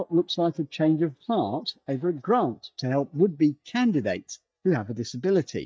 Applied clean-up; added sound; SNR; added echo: neural mask model DeepFilterNet 3.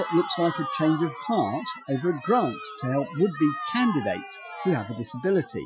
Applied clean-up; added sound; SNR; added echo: classical method Wiener filter.